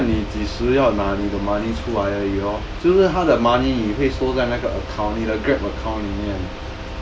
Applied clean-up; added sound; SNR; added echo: none; Wind instrument, woodwind instrument; 19 dB; none.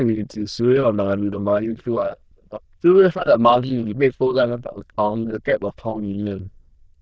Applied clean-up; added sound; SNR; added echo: neural diffusion model UNIVERSE++.